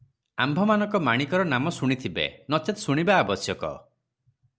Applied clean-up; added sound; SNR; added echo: none; none; none; none.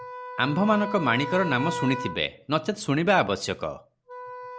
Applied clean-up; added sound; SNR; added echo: none; Wind instrument, woodwind instrument; 10 dB; none.